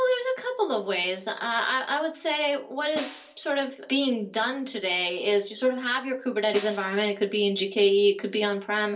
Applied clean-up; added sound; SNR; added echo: none; Snare drum; 18 dB; reverberation time 0.3 s.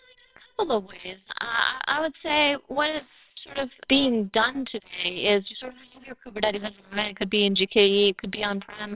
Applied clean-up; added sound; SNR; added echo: neural separator model SepFormer WHAMR!.